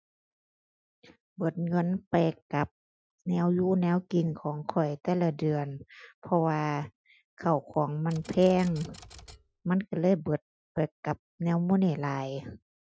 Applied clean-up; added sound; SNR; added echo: none; Typewriter; 20 dB; none.